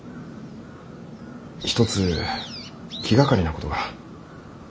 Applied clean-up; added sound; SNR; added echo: none; none; none; none.